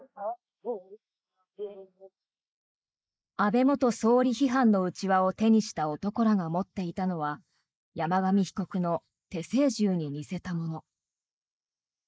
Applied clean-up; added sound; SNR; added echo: neural mask model Resemble Enhance denoiser.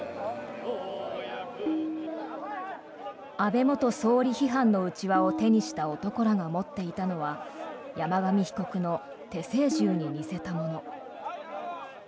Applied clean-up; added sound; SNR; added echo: none; Tabla; 8 dB; none.